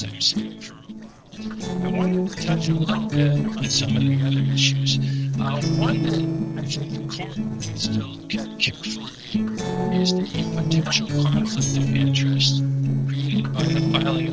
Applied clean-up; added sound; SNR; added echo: neural separator model SepFormer DNS4.